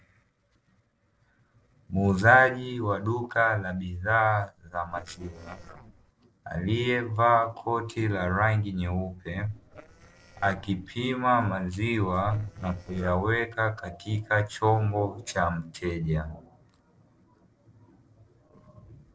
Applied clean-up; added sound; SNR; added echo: neural separator model SepFormer DNS4.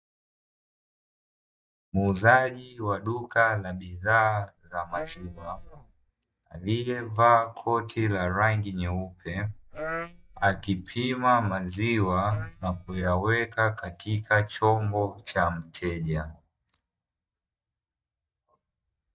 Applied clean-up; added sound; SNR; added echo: neural mask model DeepFilterNet 3.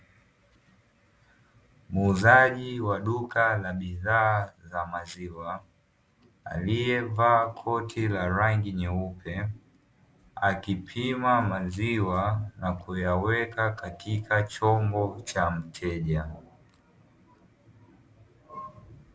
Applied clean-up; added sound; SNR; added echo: none; none; none; none.